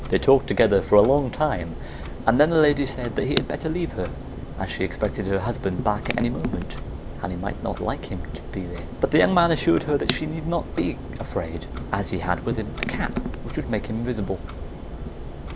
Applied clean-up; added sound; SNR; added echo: none; Clock; 7 dB; none.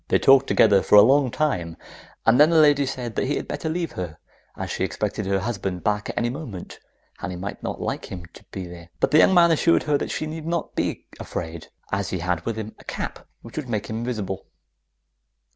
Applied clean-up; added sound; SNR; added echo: none; none; none; none.